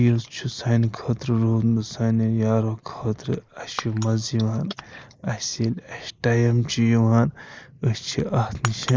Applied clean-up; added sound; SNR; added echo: neural mask model Resemble Enhance denoiser.